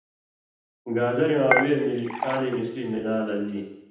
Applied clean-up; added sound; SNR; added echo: none; Dishes, pots, and pans / Chink, clink; 2 dB; reverberation time 0.9 s.